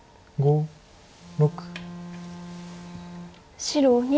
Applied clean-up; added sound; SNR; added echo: none; Bowed string instrument; 14 dB; none.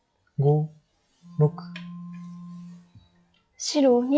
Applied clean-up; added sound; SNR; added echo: classical method log-MMSE.